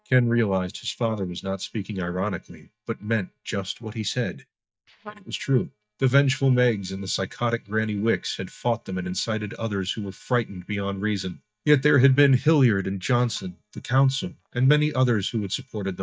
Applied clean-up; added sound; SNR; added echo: neural mask model DeepFilterNet 3.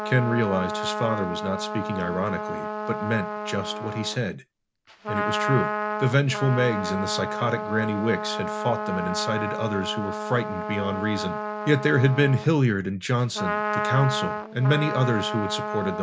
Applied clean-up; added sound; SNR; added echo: none; Trumpet; 5 dB; none.